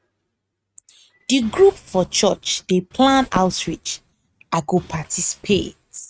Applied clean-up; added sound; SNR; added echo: neural mask model RNNoise.